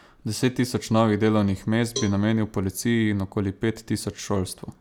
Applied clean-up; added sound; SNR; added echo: none; Cowbell; 16 dB; none.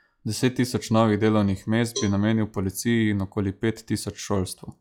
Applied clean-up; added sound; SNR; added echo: classical method log-MMSE.